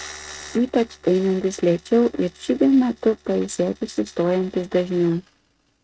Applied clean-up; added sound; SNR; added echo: neural mask model RNNoise.